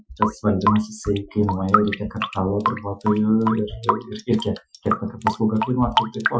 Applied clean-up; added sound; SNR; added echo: classical method Wiener filter.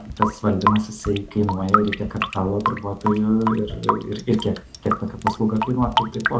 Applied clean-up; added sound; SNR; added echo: none; Drip / Sink (filling or washing) / Water tap, faucet; 4 dB; none.